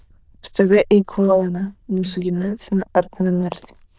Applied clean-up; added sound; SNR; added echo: neural diffusion model UNIVERSE++.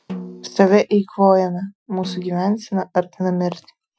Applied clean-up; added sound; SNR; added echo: classical method Wiener filter.